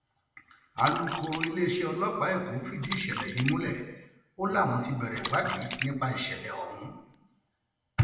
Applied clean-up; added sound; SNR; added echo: none; Splash, splatter; 10 dB; reverberation time 1.0 s.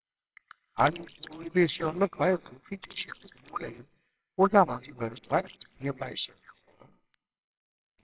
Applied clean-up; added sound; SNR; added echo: neural separator model SepFormer WHAMR!.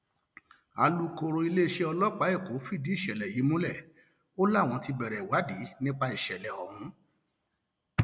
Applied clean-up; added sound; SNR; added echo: none; none; none; none.